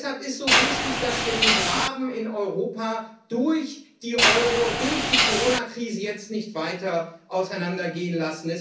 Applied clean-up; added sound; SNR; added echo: none; Mechanisms; -2 dB; reverberation time 0.6 s.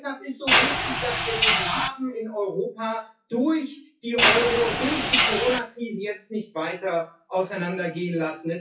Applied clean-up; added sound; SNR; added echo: classical method WPE with log-MMSE.